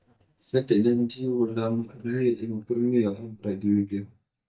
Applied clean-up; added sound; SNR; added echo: neural mask model DeepFilterNet 3.